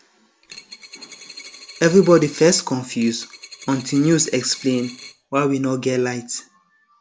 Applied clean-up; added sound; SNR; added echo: none; Coin (dropping); 16 dB; none.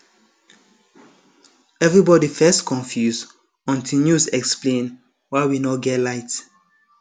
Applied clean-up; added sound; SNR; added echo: none; none; none; none.